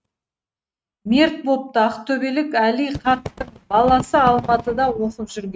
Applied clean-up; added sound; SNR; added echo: neural mask model RNNoise.